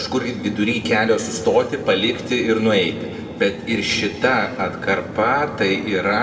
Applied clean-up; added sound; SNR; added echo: none; none; none; reverberation time 1.6 s.